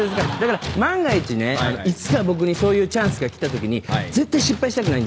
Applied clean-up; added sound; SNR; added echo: none; Tools; 7 dB; none.